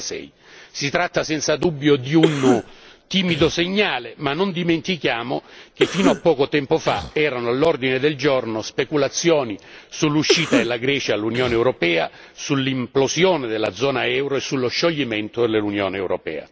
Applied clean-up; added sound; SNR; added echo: none; Cough; 6 dB; none.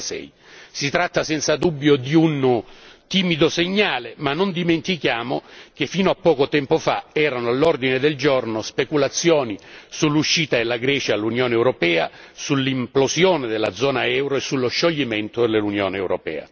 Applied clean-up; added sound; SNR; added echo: none; none; none; none.